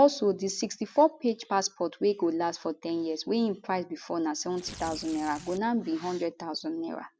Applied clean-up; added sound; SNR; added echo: none; Tearing; 16 dB; none.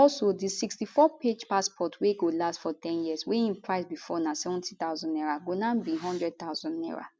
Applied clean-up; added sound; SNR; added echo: none; none; none; none.